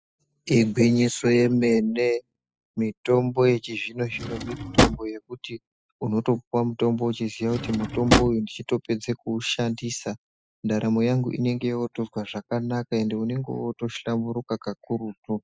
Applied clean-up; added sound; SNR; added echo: classical method spectral subtraction.